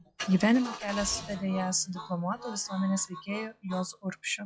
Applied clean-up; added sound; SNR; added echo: classical method log-MMSE.